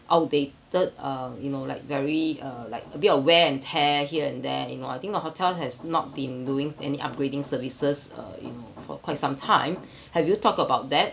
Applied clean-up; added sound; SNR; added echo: none; none; none; none.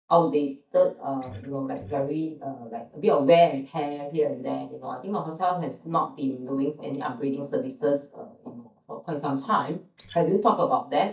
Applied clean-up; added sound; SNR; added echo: neural mask model DeepFilterNet 3.